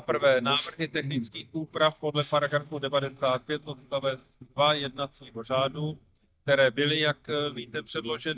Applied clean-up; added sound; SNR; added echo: neural mask model DeepFilterNet 3.